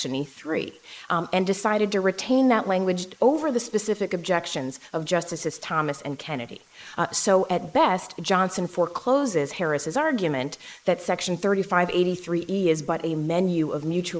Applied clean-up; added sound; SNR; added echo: neural mask model Resemble Enhance denoiser.